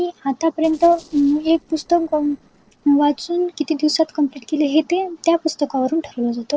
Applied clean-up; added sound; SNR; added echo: neural separator model SepFormer DNS4.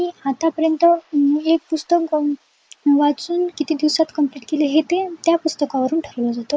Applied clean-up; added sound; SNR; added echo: neural mask model Resemble Enhance denoiser.